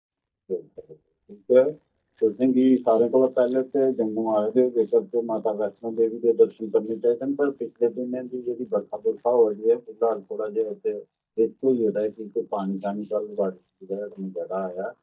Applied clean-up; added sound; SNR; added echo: neural mask model DeepFilterNet 3.